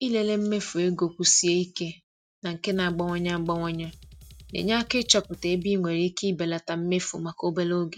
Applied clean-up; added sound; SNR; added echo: neural mask model RNNoise.